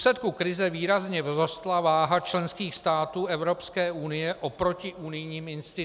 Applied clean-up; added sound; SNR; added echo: none; none; none; none.